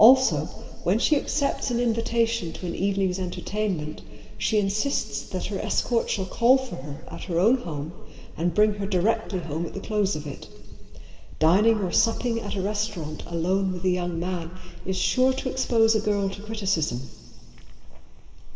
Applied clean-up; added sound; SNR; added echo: none; none; none; reverberation time 2.3 s.